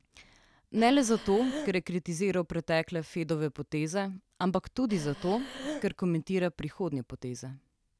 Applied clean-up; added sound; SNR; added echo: none; Breathing; 10 dB; none.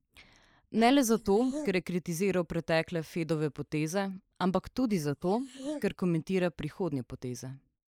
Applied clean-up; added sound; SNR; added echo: neural mask model Resemble Enhance denoiser.